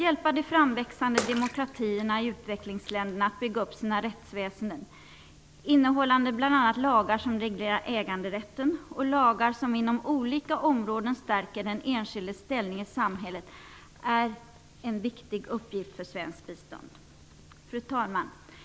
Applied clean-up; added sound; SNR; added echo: none; Bathtub (filling or washing) / Water / Splash, splatter; 11 dB; none.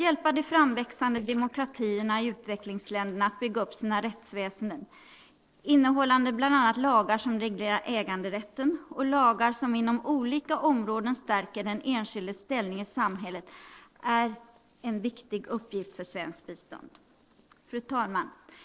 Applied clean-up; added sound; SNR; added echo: neural separator model SepFormer DNS4.